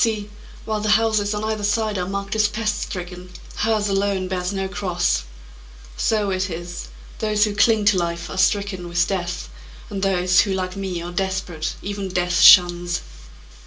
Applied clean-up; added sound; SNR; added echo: none; none; none; reverberation time 0.2 s.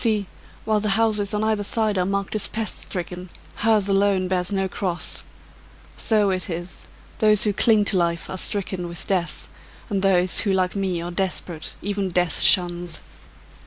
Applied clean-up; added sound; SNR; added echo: none; none; none; none.